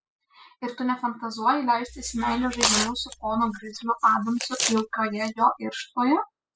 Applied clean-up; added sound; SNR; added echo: classical method spectral subtraction.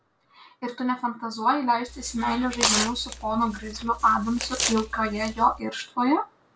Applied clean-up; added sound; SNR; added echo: none; Tearing; 5 dB; none.